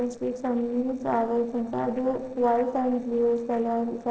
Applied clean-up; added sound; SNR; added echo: neural separator model SepFormer DNS4.